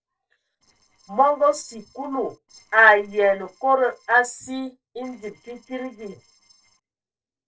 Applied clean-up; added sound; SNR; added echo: neural separator model SepFormer DNS4.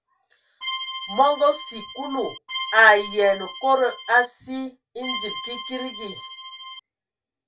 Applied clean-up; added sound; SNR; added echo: none; Accordion; 8 dB; reverberation time 0.2 s.